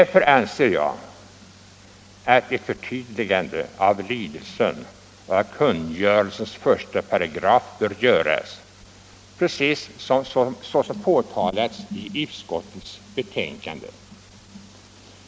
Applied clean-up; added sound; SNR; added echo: none; none; none; none.